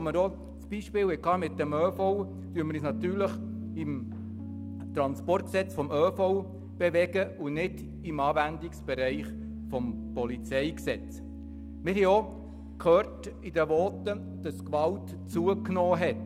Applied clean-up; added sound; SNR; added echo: none; Piano; 9 dB; none.